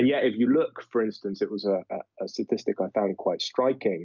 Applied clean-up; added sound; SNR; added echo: none; none; none; none.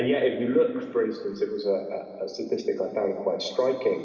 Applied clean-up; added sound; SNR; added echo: none; none; none; reverberation time 2.5 s.